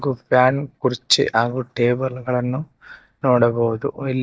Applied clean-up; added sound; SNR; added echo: neural mask model DeepFilterNet 3.